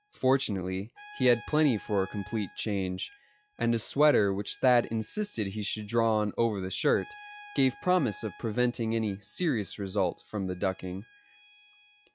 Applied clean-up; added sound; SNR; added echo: classical method log-MMSE.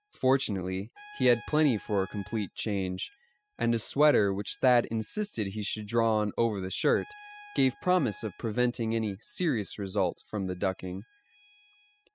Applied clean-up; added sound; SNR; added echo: classical method spectral subtraction.